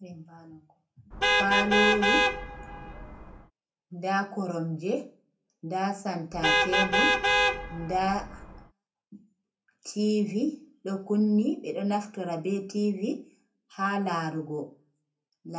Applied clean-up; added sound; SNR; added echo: none; Vehicle horn, car horn, honking; -5 dB; reverberation time 0.3 s.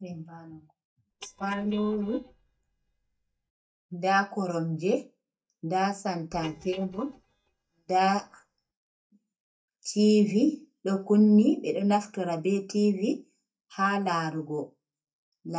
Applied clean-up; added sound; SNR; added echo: neural mask model DeepFilterNet 3.